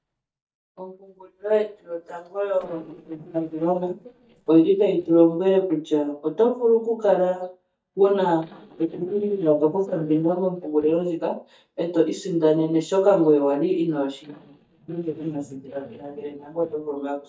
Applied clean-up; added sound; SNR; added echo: neural mask model DeepFilterNet 3.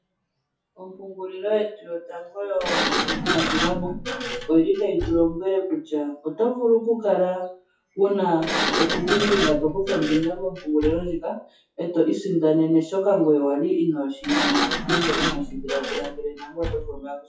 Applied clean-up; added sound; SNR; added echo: classical method WPE with log-MMSE.